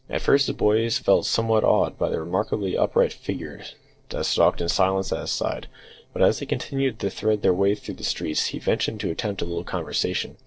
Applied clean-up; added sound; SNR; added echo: neural separator model SepFormer DNS4.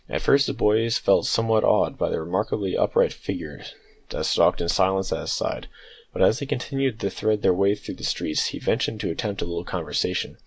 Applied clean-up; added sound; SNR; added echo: none; none; none; none.